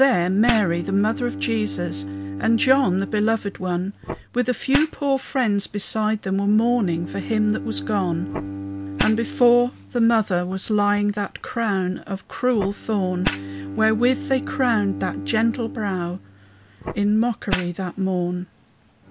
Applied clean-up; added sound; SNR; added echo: none; Fire + Bowed string instrument; 10 dB; none.